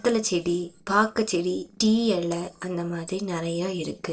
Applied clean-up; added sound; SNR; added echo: neural separator model SepFormer DNS4.